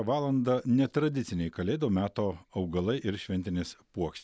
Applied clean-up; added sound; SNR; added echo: none; none; none; none.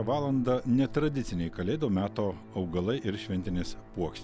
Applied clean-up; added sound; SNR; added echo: none; Meow / Purr + Musical instrument; 12 dB; none.